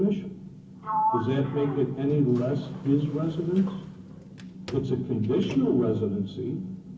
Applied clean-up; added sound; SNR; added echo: none; Sliding door; 10 dB; reverberation time 0.3 s.